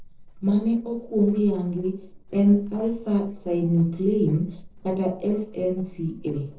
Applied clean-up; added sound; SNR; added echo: neural separator model SepFormer DNS4.